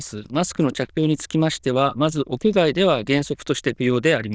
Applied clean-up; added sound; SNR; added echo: neural diffusion model UNIVERSE++.